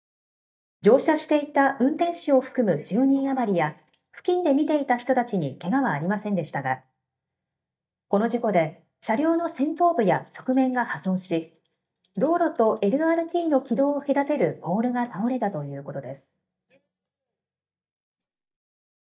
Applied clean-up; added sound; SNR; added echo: neural mask model DeepFilterNet 3.